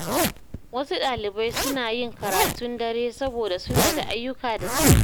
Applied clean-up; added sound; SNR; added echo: none; Zipper (clothing); -2 dB; none.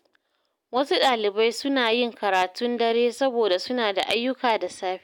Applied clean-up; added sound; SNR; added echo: none; none; none; none.